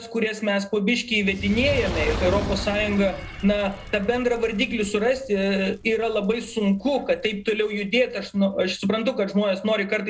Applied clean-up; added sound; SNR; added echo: none; Fire; 12 dB; reverberation time 0.2 s.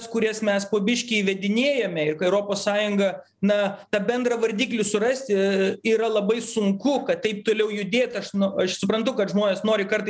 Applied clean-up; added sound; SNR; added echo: none; none; none; none.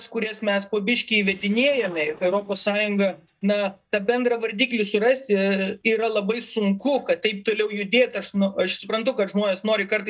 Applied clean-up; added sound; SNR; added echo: neural mask model DeepFilterNet 3.